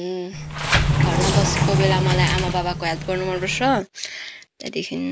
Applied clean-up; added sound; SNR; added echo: none; Sliding door; -4 dB; none.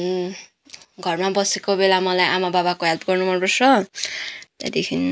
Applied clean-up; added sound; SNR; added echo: none; none; none; none.